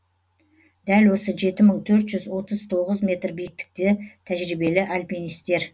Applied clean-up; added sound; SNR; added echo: none; none; none; none.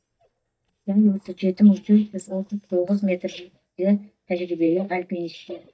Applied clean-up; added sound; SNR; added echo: neural mask model DeepFilterNet 3.